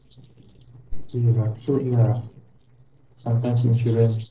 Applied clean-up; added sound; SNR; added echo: neural separator model SepFormer DNS4.